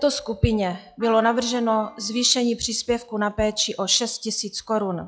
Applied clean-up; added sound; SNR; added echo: classical method log-MMSE.